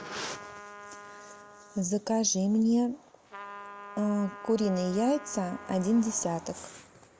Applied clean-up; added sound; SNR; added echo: none; Trumpet; 17 dB; none.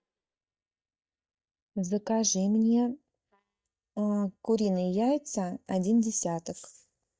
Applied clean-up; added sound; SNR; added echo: neural mask model DeepFilterNet 3.